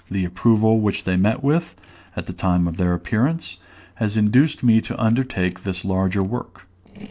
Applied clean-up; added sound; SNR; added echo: neural separator model SepFormer DNS4.